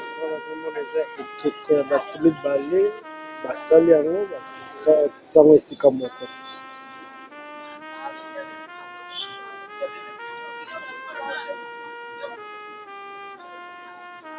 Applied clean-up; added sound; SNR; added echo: none; Trumpet; 16 dB; none.